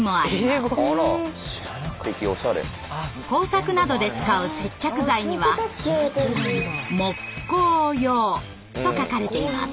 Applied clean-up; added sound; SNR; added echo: none; none; none; none.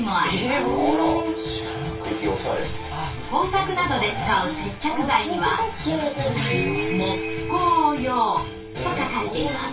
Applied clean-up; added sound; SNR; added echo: none; Guitar; 9 dB; reverberation time 0.2 s.